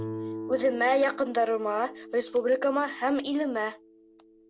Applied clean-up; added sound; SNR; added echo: none; Guitar; 13 dB; none.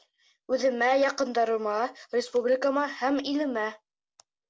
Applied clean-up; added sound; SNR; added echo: none; none; none; none.